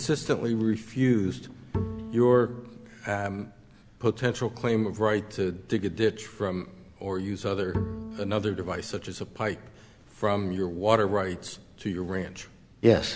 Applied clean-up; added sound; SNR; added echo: none; Bowed string instrument; 10 dB; none.